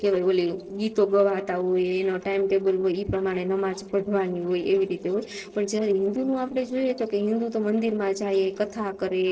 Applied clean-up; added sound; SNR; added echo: neural separator model SepFormer DNS4.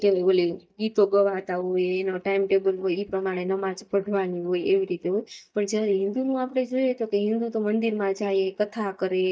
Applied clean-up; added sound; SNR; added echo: neural mask model DeepFilterNet 3.